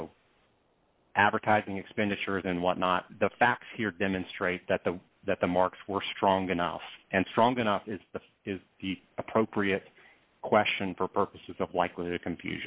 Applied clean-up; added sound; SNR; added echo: none; none; none; none.